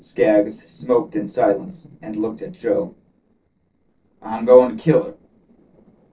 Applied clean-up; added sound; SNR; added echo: neural separator model SepFormer DNS4.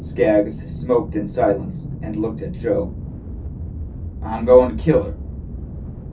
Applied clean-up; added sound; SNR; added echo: none; Aircraft; 9 dB; reverberation time 0.3 s.